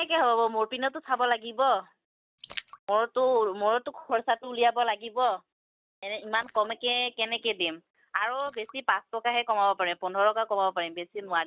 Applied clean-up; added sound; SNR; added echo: neural mask model RNNoise.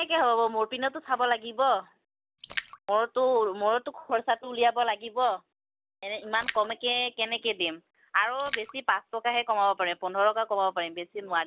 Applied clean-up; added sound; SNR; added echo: none; Splash, splatter; 16 dB; none.